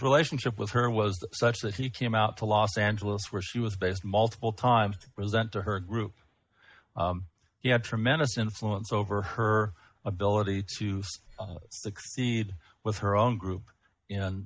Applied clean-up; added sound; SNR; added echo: neural mask model DeepFilterNet 3.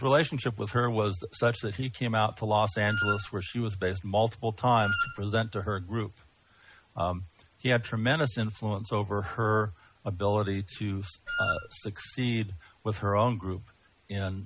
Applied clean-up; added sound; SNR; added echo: none; Wind instrument, woodwind instrument; 1 dB; none.